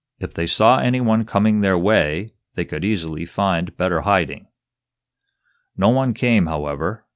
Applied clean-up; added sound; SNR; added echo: none; none; none; none.